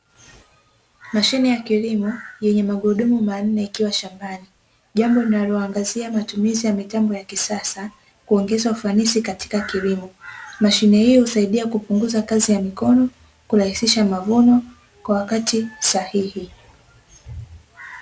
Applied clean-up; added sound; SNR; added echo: none; none; none; none.